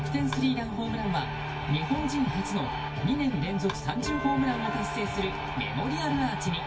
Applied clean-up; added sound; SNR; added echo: none; Doorbell; 11 dB; reverberation time 0.1 s.